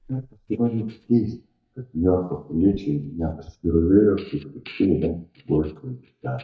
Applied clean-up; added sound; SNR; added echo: neural mask model DeepFilterNet 3.